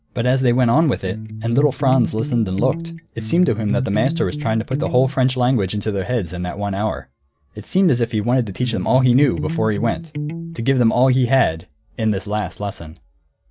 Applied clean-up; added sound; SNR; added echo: none; Electric guitar; 6 dB; none.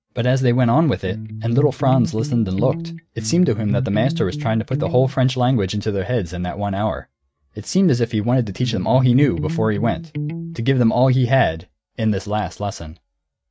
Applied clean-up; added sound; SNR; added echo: neural mask model RNNoise.